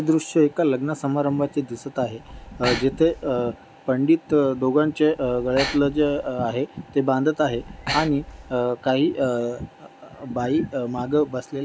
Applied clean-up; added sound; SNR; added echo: none; Breathing; 11 dB; none.